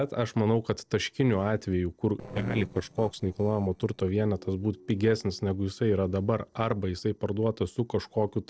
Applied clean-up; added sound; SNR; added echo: neural separator model SepFormer DNS4.